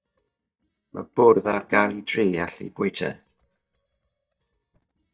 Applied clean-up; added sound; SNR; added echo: neural mask model DeepFilterNet 3.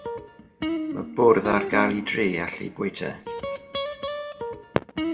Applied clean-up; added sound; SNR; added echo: none; Guitar; 6 dB; reverberation time 1.6 s.